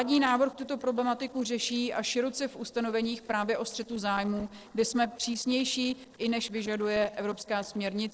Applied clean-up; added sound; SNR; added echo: neural separator model SepFormer DNS4.